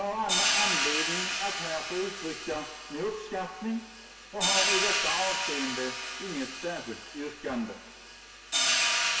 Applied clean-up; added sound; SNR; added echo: none; Hi-hat; -4 dB; reverberation time 0.2 s.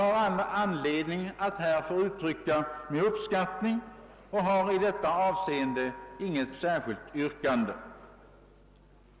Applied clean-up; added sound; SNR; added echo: none; none; none; none.